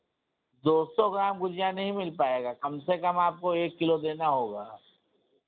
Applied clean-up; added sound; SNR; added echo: none; none; none; none.